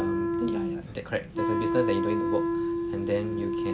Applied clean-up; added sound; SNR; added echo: none; Wind instrument, woodwind instrument; -3 dB; none.